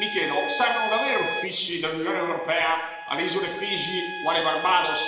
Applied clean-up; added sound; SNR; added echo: none; Trumpet; 7 dB; reverberation time 1.1 s.